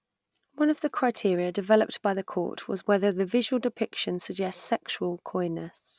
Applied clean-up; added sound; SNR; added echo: none; none; none; none.